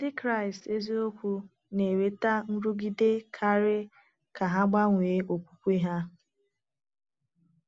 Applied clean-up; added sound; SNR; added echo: none; none; none; none.